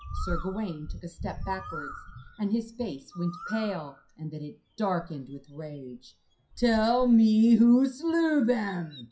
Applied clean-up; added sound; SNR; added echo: classical method WPE with log-MMSE.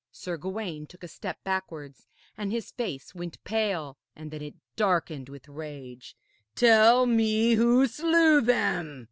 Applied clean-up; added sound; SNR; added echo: none; none; none; none.